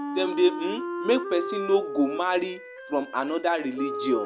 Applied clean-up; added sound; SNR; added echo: none; Wind instrument, woodwind instrument; 7 dB; none.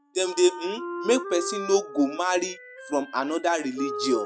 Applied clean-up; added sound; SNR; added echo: classical method spectral subtraction.